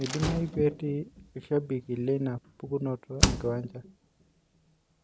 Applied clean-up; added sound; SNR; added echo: none; Slam; 3 dB; none.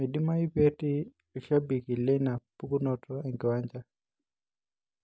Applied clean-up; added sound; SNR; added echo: none; none; none; none.